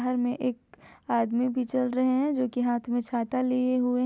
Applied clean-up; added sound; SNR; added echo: none; none; none; none.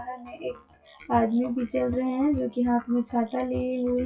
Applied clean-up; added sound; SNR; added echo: classical method WPE with log-MMSE.